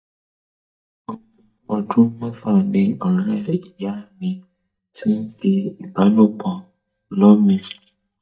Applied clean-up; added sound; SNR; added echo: neural mask model DeepFilterNet 3.